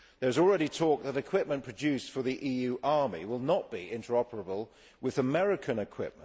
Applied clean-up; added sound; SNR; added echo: none; none; none; none.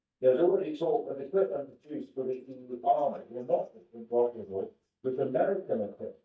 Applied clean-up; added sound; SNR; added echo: neural mask model DeepFilterNet 3.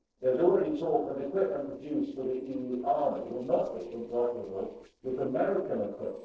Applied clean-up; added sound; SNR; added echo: neural separator model SepFormer DNS4.